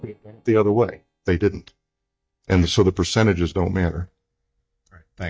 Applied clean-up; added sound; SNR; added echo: neural mask model DeepFilterNet 3.